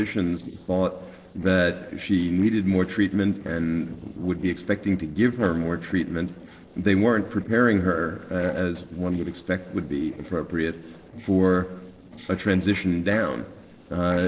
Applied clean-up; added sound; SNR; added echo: neural separator model SepFormer DNS4.